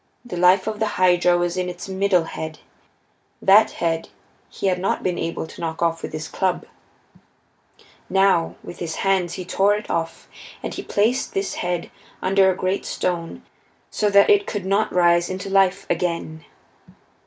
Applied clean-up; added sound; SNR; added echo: none; none; none; none.